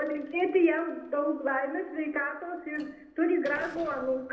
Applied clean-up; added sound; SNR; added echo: neural separator model SepFormer DNS4.